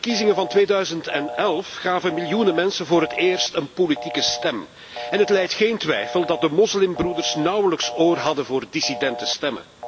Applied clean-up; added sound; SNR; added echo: none; Telephone; 12 dB; none.